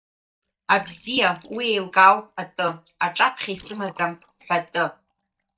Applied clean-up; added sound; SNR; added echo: neural mask model DeepFilterNet 3.